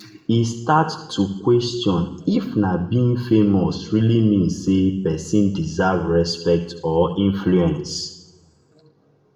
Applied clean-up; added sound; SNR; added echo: none; none; none; reverberation time 0.7 s.